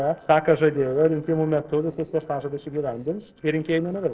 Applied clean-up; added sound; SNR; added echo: neural separator model SepFormer DNS4.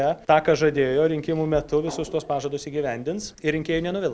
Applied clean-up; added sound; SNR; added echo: none; none; none; none.